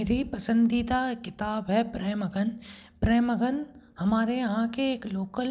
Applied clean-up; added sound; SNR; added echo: none; none; none; none.